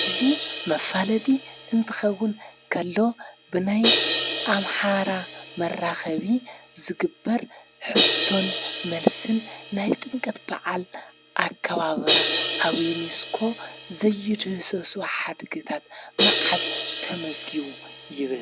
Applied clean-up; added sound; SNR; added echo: none; Crash cymbal; 0 dB; none.